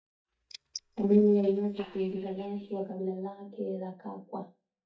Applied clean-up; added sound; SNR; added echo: neural mask model DeepFilterNet 3.